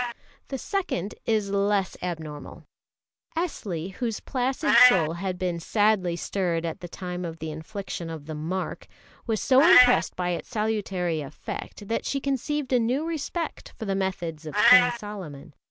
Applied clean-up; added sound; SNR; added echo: none; Meow; 4 dB; none.